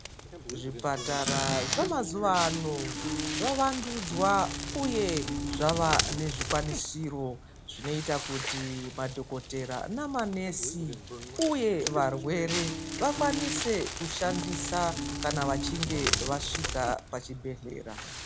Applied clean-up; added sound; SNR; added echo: none; Crackle + Squeak / Cupboard open or close; 3 dB; none.